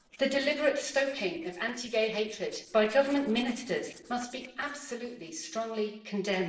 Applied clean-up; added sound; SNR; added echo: neural separator model SepFormer DNS4.